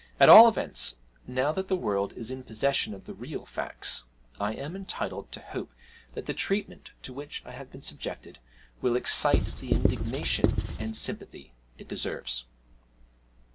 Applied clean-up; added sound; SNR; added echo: none; Writing; -2 dB; none.